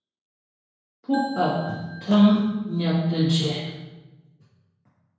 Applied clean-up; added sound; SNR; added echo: none; Ringtone / Bell; 18 dB; reverberation time 1.0 s.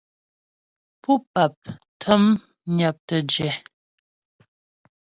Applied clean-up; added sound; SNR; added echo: none; none; none; none.